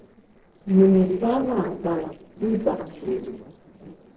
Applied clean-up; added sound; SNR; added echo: neural separator model SepFormer DNS4.